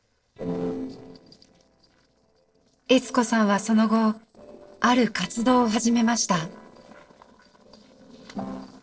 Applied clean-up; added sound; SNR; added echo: neural separator model SepFormer DNS4.